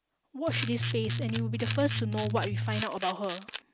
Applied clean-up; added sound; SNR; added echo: none; Bass guitar + Camera; -3 dB; none.